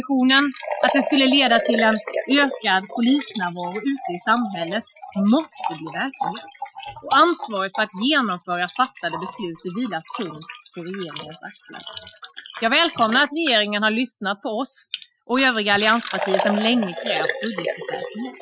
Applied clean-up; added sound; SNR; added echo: classical method Wiener filter.